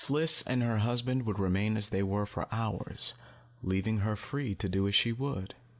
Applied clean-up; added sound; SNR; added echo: none; none; none; none.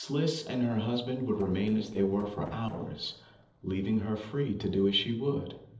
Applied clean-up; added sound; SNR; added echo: neural separator model SepFormer DNS4.